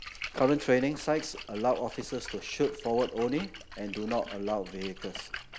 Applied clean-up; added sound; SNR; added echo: none; Splash, splatter; 13 dB; none.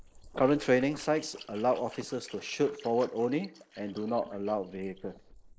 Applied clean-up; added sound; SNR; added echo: neural mask model Resemble Enhance denoiser.